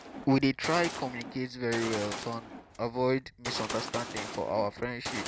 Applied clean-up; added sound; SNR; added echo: none; Gunshot, gunfire; 9 dB; none.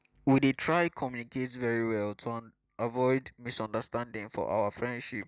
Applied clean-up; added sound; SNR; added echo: none; none; none; none.